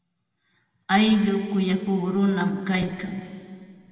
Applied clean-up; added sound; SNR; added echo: none; none; none; reverberation time 2.4 s.